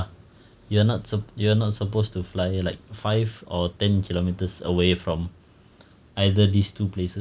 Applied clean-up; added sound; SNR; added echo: none; none; none; none.